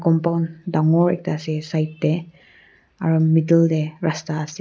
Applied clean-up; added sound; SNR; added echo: none; none; none; none.